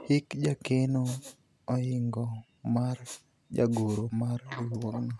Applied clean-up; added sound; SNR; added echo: none; Respiratory sounds; 18 dB; none.